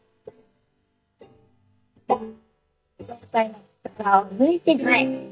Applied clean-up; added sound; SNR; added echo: neural mask model DeepFilterNet 3.